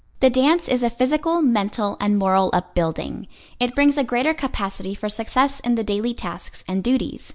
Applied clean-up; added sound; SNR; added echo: none; none; none; none.